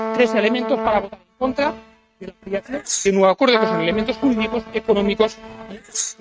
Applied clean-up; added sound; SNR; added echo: neural mask model RNNoise.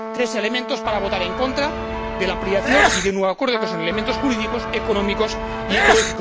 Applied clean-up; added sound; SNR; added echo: none; Sneeze / Church bell + Trumpet; 0 dB; none.